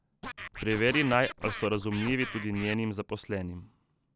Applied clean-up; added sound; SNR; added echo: none; Scratching (performance technique); 10 dB; none.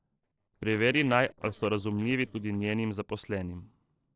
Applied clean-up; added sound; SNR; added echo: neural separator model SepFormer DNS4.